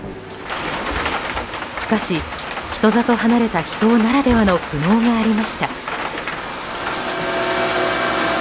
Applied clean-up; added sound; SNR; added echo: none; none; none; none.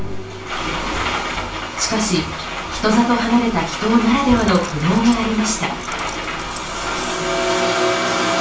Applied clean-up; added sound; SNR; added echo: none; Keys jangling; 19 dB; reverberation time 0.3 s.